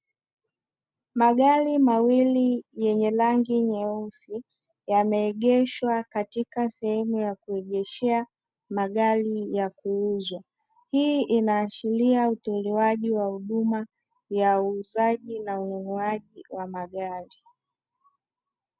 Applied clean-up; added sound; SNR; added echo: none; none; none; none.